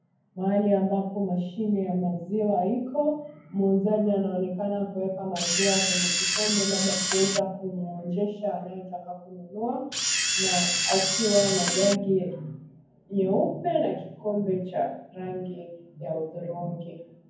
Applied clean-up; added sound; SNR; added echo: none; Camera; -2 dB; reverberation time 0.9 s.